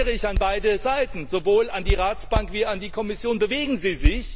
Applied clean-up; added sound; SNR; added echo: none; Hands; 3 dB; none.